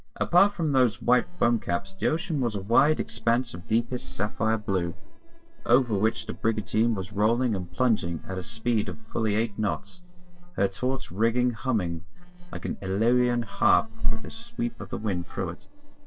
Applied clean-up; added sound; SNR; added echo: neural separator model SepFormer DNS4.